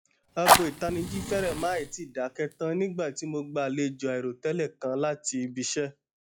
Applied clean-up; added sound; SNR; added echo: classical method log-MMSE.